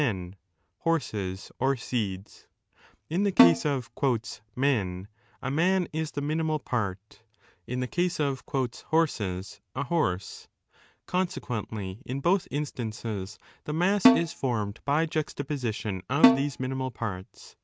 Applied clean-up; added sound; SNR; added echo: neural mask model RNNoise.